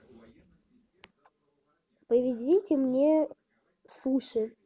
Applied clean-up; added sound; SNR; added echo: none; none; none; none.